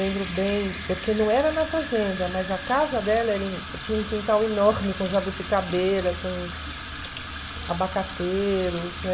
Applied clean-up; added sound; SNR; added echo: none; Sink (filling or washing) / Water tap, faucet; 9 dB; reverberation time 0.7 s.